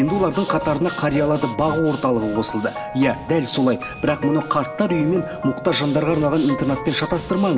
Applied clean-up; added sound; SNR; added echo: none; Breathing; 19 dB; reverberation time 2.4 s.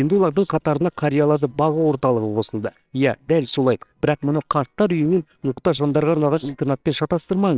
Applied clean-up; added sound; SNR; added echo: neural separator model SepFormer WHAMR!.